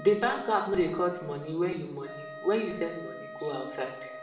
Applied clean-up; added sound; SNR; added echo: none; Wind instrument, woodwind instrument; 14 dB; reverberation time 0.9 s.